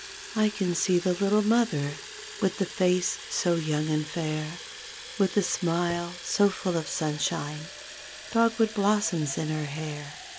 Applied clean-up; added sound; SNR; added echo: none; Fill (with liquid) / Water tap, faucet; 14 dB; none.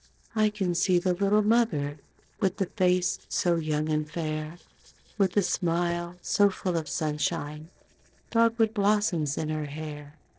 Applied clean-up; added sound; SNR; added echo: neural separator model SepFormer DNS4.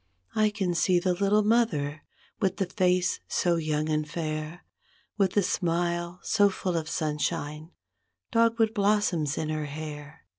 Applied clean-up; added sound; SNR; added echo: none; none; none; none.